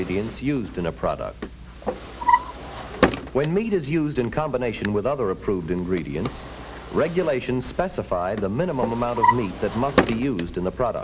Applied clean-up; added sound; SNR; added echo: none; Drawer open or close; 3 dB; none.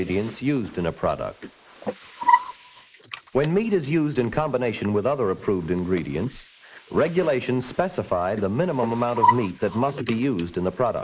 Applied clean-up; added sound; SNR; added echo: neural mask model Resemble Enhance denoiser.